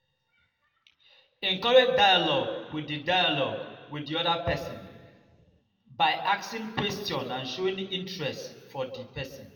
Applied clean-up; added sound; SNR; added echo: none; none; none; reverberation time 1.4 s.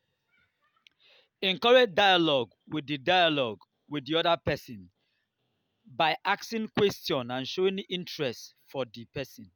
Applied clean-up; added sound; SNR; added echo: none; none; none; none.